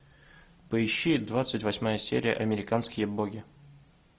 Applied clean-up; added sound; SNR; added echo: none; none; none; none.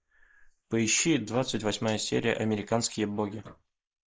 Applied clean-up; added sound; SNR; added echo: neural mask model Resemble Enhance denoiser.